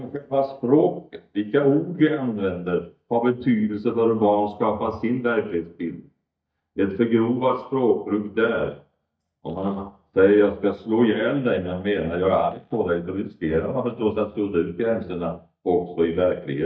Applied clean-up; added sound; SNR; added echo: neural mask model DeepFilterNet 3.